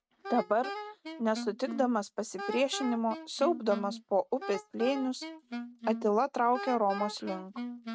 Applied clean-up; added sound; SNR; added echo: neural mask model RNNoise.